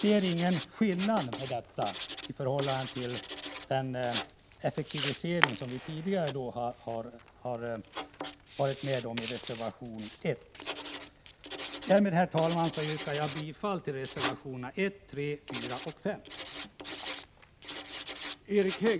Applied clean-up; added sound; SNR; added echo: none; Writing; 6 dB; none.